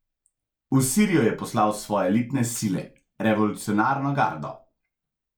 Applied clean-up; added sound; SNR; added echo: none; none; none; none.